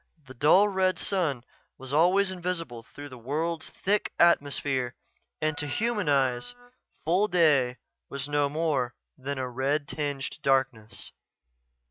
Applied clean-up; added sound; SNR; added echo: neural mask model RNNoise.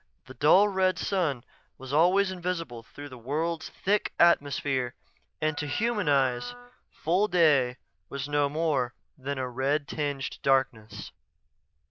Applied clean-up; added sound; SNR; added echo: neural diffusion model UNIVERSE++.